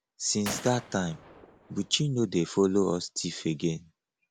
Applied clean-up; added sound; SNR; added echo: none; Gunshot, gunfire; 15 dB; none.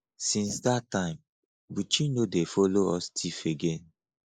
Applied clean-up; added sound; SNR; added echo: neural mask model Resemble Enhance denoiser.